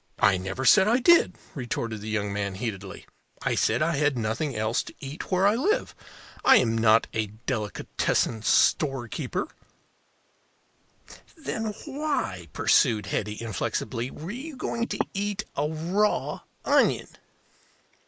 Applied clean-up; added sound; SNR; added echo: neural mask model Resemble Enhance denoiser.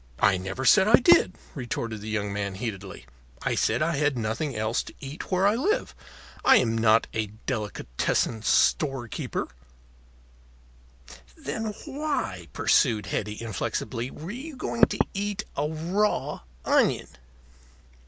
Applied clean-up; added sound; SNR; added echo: none; Knock / Wood; -2 dB; none.